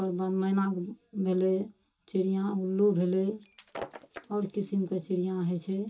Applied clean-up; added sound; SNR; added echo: none; Shatter; 16 dB; reverberation time 0.2 s.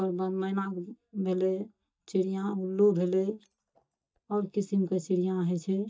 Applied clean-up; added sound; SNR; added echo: neural mask model DeepFilterNet 3.